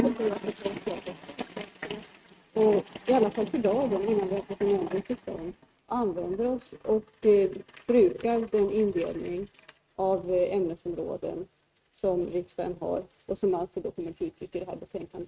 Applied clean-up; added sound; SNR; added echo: neural mask model RNNoise.